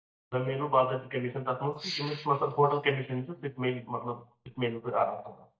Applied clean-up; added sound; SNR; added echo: neural mask model DeepFilterNet 3.